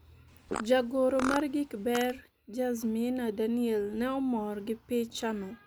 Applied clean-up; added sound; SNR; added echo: none; Fart; 9 dB; none.